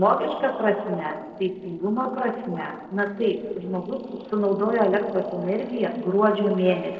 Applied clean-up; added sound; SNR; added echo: neural separator model SepFormer DNS4.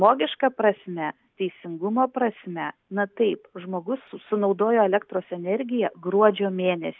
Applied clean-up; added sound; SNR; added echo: none; none; none; none.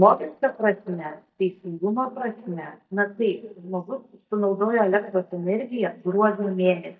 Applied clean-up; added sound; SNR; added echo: neural mask model DeepFilterNet 3.